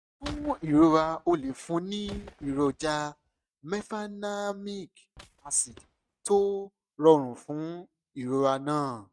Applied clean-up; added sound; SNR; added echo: neural mask model RNNoise.